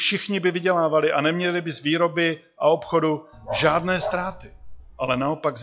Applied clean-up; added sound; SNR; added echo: classical method log-MMSE.